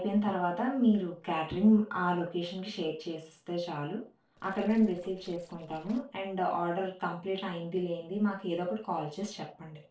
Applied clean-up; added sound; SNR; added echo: neural separator model SepFormer DNS4.